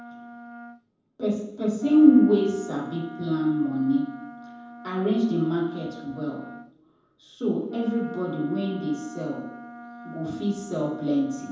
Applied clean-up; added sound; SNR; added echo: none; Wind instrument, woodwind instrument; 17 dB; reverberation time 0.9 s.